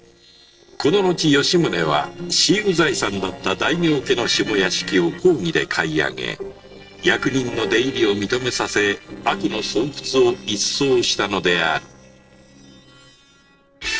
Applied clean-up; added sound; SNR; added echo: neural separator model SepFormer DNS4.